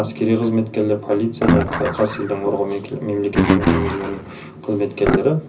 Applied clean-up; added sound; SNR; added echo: none; Guitar; 1 dB; reverberation time 0.4 s.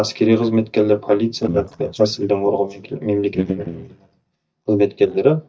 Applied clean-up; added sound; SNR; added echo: neural mask model DeepFilterNet 3.